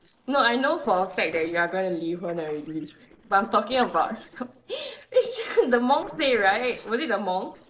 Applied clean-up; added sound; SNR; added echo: neural separator model SepFormer DNS4.